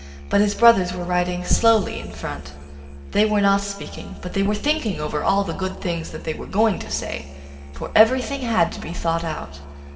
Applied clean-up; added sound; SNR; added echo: none; Musical instrument; 15 dB; reverberation time 2.6 s.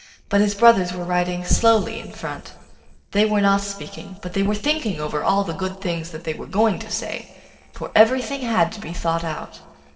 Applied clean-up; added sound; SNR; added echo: neural separator model SepFormer DNS4.